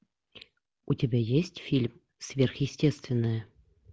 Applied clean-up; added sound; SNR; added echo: none; none; none; none.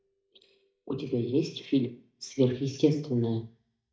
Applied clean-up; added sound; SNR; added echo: neural mask model DeepFilterNet 3.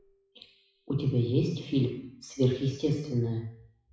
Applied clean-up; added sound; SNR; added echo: classical method WPE with log-MMSE.